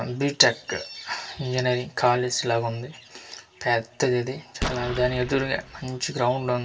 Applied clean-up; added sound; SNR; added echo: none; Explosion; 8 dB; reverberation time 0.2 s.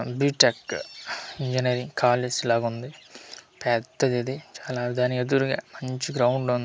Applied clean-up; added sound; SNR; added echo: none; none; none; none.